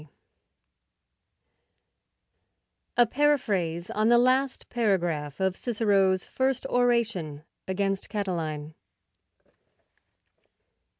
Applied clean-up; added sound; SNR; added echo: none; none; none; none.